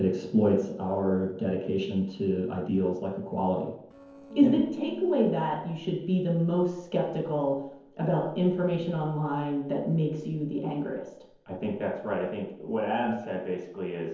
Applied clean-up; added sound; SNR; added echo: neural separator model SepFormer DNS4.